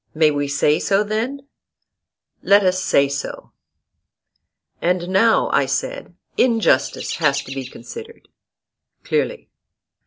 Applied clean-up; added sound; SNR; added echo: none; Chirp, tweet; 13 dB; none.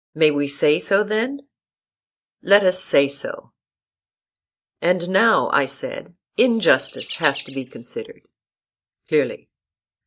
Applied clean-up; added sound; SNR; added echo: neural mask model DeepFilterNet 3.